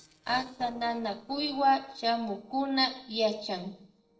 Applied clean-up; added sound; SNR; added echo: neural separator model SepFormer DNS4.